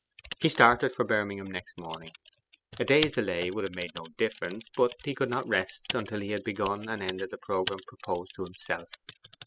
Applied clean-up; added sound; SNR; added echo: classical method spectral subtraction.